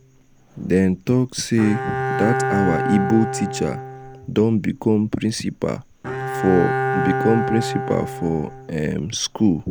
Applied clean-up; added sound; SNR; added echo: none; Bowed string instrument; 5 dB; none.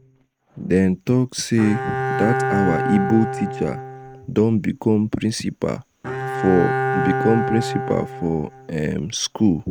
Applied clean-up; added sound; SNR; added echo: neural mask model RNNoise.